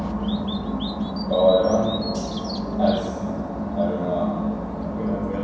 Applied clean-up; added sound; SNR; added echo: none; Bird vocalization, bird call, bird song; 18 dB; reverberation time 0.7 s.